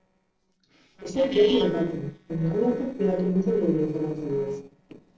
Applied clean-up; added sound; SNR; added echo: neural separator model SepFormer DNS4.